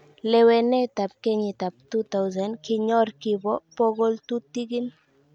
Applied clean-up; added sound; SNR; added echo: none; none; none; none.